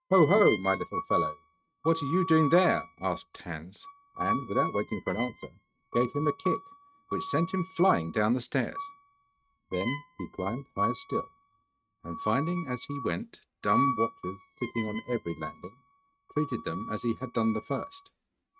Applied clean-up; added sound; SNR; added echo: neural mask model RNNoise.